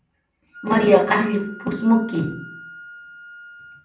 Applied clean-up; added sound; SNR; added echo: none; Wind instrument, woodwind instrument; 19 dB; reverberation time 0.6 s.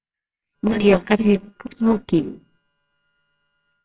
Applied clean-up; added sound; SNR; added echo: neural separator model SepFormer WHAMR!.